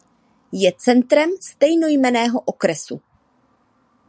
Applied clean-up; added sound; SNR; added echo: none; none; none; none.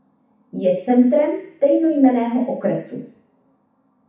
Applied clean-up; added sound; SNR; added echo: none; none; none; reverberation time 0.7 s.